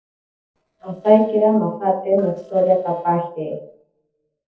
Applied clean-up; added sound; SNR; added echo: neural separator model SepFormer DNS4.